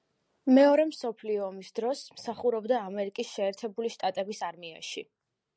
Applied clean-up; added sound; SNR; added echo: none; none; none; none.